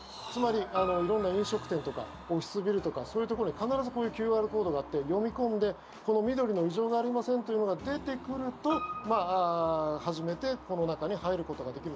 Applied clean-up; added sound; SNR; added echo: none; Piano; 16 dB; none.